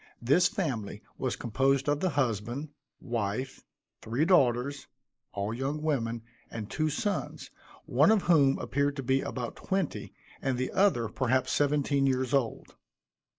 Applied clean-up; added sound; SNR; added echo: neural mask model Resemble Enhance denoiser.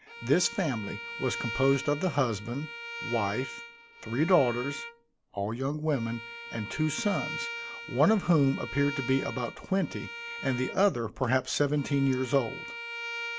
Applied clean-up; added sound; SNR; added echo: none; Bowed string instrument; 11 dB; none.